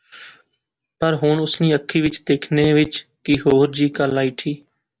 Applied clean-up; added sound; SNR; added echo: none; none; none; none.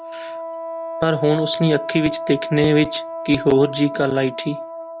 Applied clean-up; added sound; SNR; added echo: none; Wind instrument, woodwind instrument; 9 dB; none.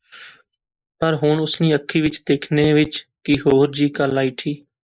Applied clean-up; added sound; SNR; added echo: neural mask model Resemble Enhance denoiser.